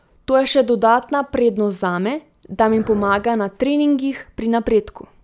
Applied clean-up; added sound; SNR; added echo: none; Dog; 20 dB; none.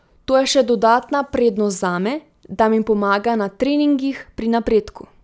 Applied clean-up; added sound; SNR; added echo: none; none; none; none.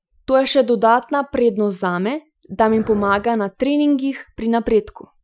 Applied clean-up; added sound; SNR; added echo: classical method Wiener filter.